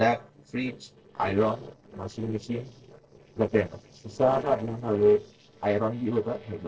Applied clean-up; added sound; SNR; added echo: neural separator model SepFormer DNS4.